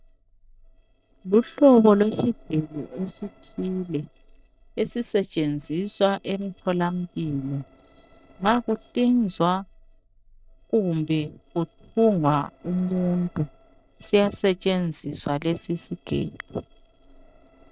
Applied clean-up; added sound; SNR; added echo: neural separator model SepFormer DNS4.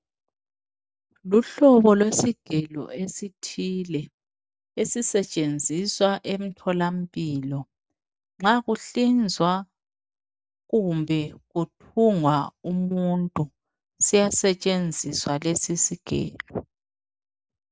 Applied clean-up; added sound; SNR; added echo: none; none; none; none.